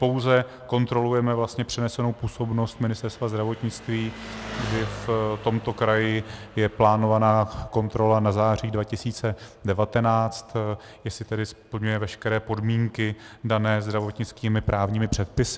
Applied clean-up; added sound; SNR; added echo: none; Engine; 19 dB; none.